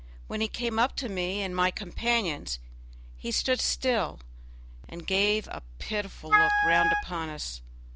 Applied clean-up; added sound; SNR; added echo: none; Wind instrument, woodwind instrument; -5 dB; none.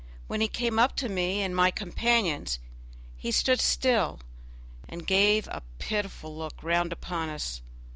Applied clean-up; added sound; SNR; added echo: none; none; none; none.